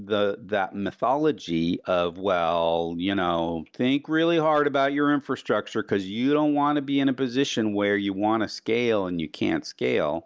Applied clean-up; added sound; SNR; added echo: none; none; none; none.